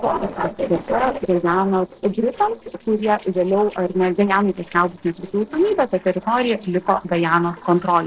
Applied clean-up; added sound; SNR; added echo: neural separator model SepFormer DNS4.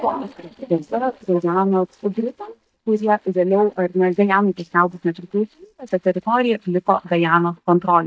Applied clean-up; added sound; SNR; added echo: neural mask model DeepFilterNet 3.